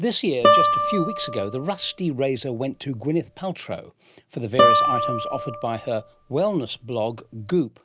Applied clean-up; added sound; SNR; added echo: none; Guitar; -3 dB; none.